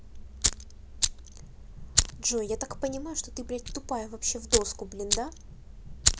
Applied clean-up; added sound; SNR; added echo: none; Fire; -3 dB; none.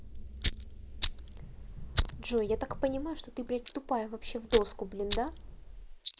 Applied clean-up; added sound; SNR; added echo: neural mask model Resemble Enhance denoiser.